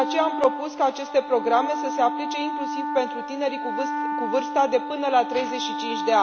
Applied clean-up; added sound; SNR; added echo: none; Wind instrument, woodwind instrument; 5 dB; none.